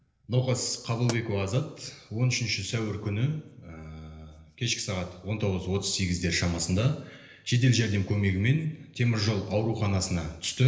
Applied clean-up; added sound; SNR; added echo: neural separator model SepFormer DNS4.